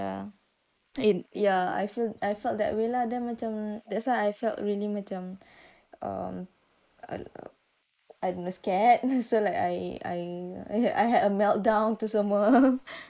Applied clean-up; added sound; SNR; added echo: neural mask model Resemble Enhance denoiser.